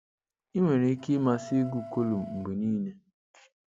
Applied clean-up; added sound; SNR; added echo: none; Wind instrument, woodwind instrument; 16 dB; none.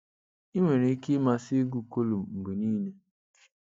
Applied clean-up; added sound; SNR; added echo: neural mask model DeepFilterNet 3.